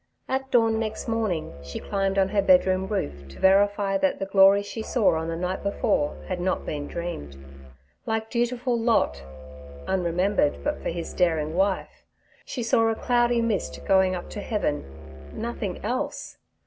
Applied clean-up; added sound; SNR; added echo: none; Musical instrument; 14 dB; none.